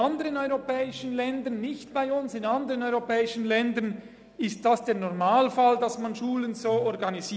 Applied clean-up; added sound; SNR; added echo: none; none; none; none.